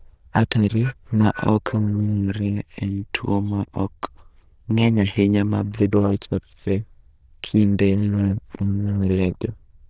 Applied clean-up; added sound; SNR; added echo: neural diffusion model UNIVERSE++.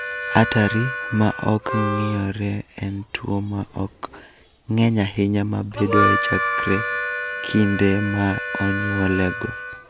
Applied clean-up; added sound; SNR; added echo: none; Harmonica; 5 dB; none.